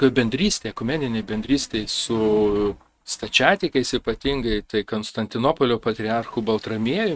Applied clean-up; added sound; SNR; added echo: neural mask model RNNoise.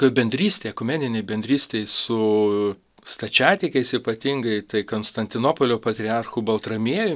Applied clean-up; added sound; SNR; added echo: none; none; none; none.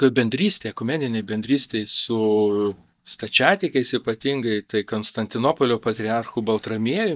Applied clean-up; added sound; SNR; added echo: neural mask model DeepFilterNet 3.